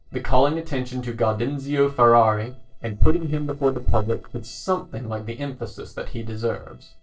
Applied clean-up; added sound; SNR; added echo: neural separator model SepFormer DNS4.